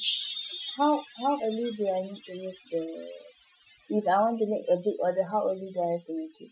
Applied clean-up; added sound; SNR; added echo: classical method Wiener filter.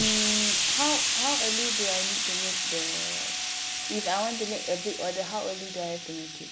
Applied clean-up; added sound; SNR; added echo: none; Explosion; -5 dB; none.